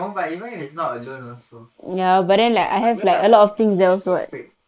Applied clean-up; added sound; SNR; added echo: neural mask model Resemble Enhance denoiser.